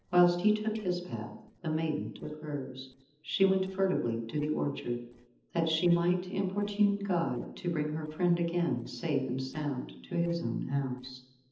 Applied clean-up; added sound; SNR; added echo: neural separator model SepFormer DNS4.